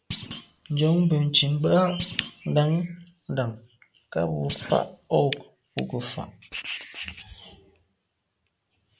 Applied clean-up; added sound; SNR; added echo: none; Thump, thud; 15 dB; none.